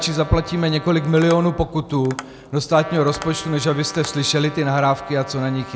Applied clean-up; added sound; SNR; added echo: none; Tap + Trumpet; 16 dB; none.